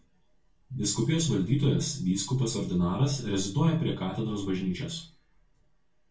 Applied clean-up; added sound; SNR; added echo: none; none; none; reverberation time 0.2 s.